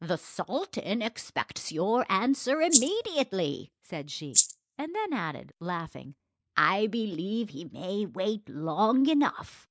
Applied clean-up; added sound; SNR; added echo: neural mask model Resemble Enhance denoiser.